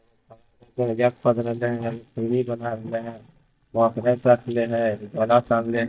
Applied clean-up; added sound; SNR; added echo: neural mask model DeepFilterNet 3.